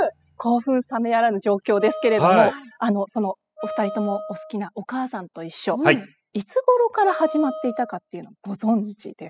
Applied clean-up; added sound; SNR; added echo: classical method spectral subtraction.